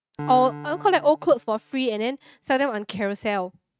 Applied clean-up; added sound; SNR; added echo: neural mask model RNNoise.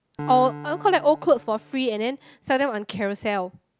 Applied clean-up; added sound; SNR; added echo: none; Piano; 16 dB; none.